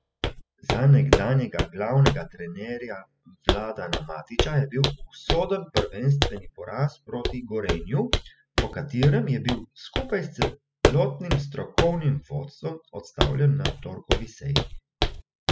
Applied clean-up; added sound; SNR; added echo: classical method spectral subtraction.